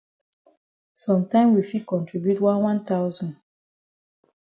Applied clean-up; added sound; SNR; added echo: none; none; none; none.